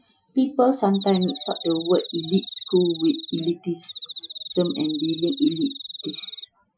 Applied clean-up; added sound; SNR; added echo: classical method Wiener filter.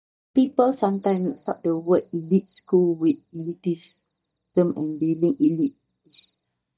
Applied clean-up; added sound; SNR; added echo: neural mask model DeepFilterNet 3.